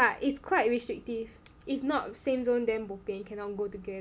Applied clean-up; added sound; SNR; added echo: none; none; none; none.